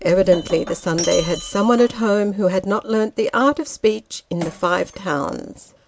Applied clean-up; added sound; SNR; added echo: none; Shatter; 16 dB; none.